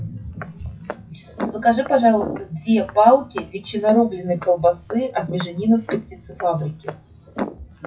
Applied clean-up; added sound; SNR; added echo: classical method WPE with log-MMSE.